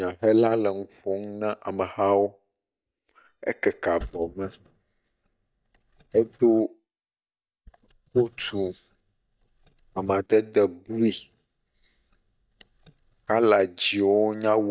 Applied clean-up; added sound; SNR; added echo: neural mask model DeepFilterNet 3.